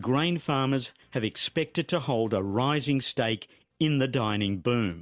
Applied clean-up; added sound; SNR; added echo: none; none; none; none.